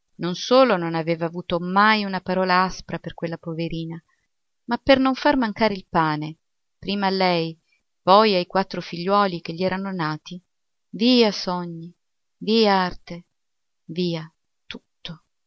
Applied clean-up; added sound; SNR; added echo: none; none; none; none.